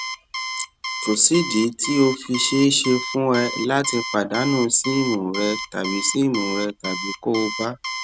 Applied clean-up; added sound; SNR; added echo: none; Alarm; 8 dB; none.